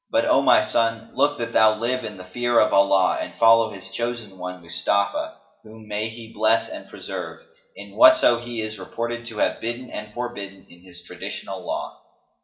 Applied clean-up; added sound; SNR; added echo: none; none; none; reverberation time 0.5 s.